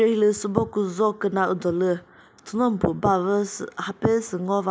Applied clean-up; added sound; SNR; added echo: none; none; none; none.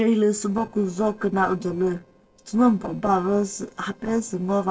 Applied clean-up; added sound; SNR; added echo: neural separator model SepFormer DNS4.